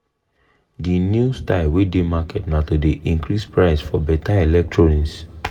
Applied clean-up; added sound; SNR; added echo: none; none; none; reverberation time 0.7 s.